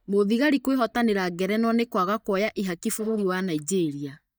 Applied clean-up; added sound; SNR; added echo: neural mask model DeepFilterNet 3.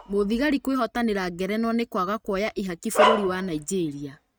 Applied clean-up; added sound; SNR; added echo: neural mask model RNNoise.